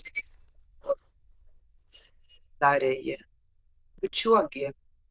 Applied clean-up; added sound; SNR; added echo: neural diffusion model UNIVERSE++.